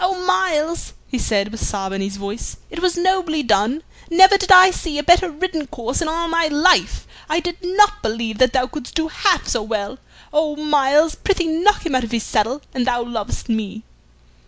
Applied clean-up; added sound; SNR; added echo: none; none; none; none.